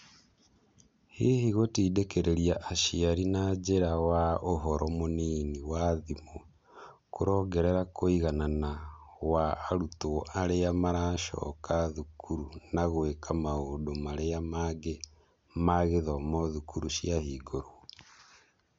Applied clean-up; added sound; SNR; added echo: none; none; none; none.